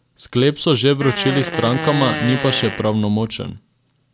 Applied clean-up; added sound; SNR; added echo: none; Fart; 7 dB; none.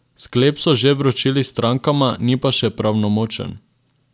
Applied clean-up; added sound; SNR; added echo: none; none; none; none.